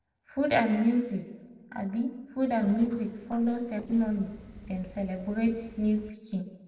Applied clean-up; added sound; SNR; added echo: neural separator model SepFormer DNS4.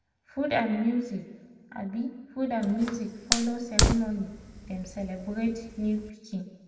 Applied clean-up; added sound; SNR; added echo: none; Fire; 0 dB; reverberation time 1.5 s.